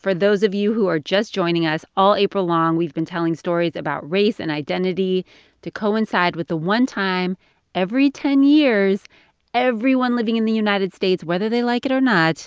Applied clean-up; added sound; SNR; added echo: none; none; none; none.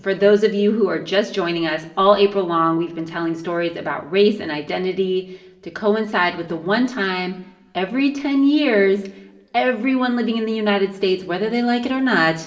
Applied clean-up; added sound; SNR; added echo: none; none; none; reverberation time 0.7 s.